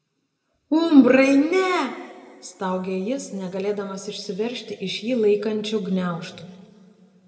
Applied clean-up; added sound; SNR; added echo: none; none; none; reverberation time 1.8 s.